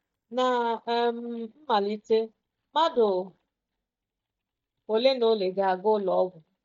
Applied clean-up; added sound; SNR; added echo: neural mask model DeepFilterNet 3.